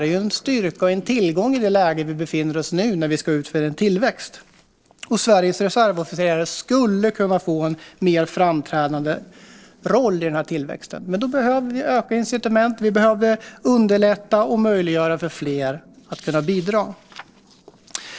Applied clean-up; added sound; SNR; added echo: neural separator model SepFormer DNS4.